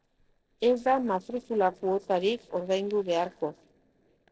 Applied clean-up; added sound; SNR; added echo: neural separator model SepFormer DNS4.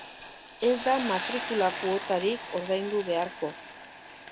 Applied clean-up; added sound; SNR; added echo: none; Hiss; 7 dB; none.